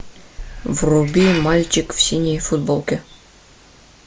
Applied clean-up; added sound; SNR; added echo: none; Hiss; 10 dB; none.